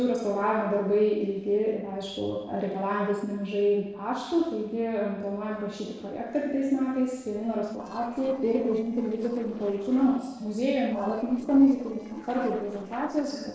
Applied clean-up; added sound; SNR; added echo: neural separator model SepFormer DNS4.